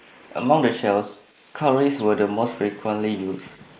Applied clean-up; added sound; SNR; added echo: neural mask model Resemble Enhance denoiser.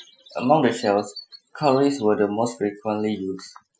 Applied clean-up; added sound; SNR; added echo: classical method Wiener filter.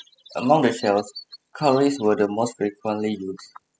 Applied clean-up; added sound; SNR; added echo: classical method spectral subtraction.